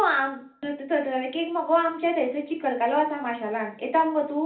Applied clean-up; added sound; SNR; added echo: none; none; none; reverberation time 0.4 s.